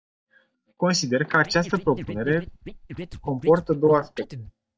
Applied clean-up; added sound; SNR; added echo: neural mask model DeepFilterNet 3.